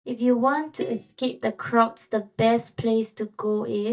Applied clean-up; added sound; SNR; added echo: neural mask model DeepFilterNet 3.